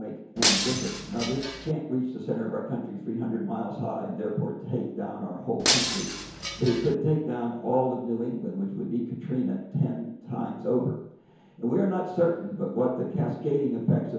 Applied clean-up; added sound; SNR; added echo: none; Shatter; 0 dB; reverberation time 1.0 s.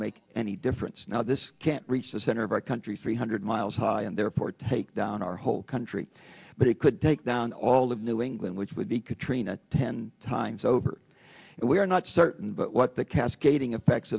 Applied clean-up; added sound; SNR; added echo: none; none; none; none.